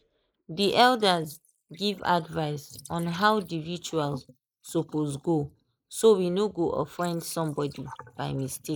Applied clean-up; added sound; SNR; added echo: neural mask model Resemble Enhance denoiser.